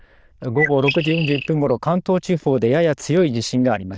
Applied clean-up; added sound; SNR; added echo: neural diffusion model UNIVERSE++.